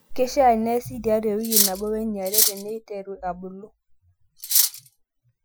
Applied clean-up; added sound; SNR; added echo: classical method Wiener filter.